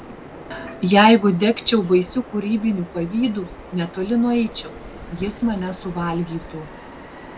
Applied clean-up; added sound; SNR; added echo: none; Bird vocalization, bird call, bird song; 17 dB; none.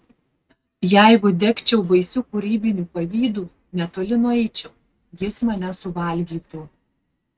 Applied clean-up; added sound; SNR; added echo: neural mask model RNNoise.